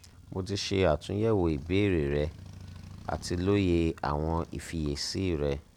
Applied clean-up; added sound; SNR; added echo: none; Motorcycle; 19 dB; none.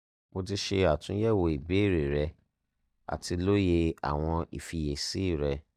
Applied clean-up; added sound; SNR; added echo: neural mask model DeepFilterNet 3.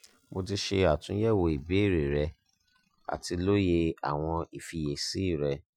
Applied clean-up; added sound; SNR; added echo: classical method Wiener filter.